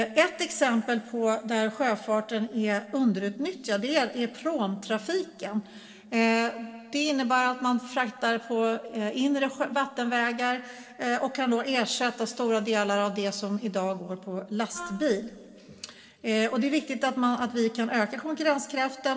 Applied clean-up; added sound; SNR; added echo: neural separator model SepFormer DNS4.